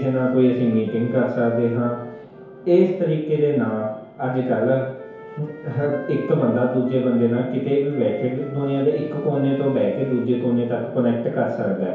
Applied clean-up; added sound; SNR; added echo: none; Wind instrument, woodwind instrument; 20 dB; reverberation time 1.0 s.